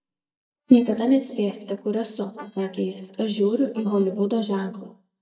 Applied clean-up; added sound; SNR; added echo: neural mask model DeepFilterNet 3.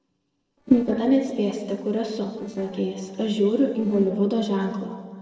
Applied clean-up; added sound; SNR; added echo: neural separator model SepFormer DNS4.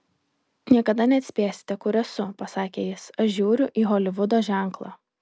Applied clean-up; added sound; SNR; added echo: none; none; none; none.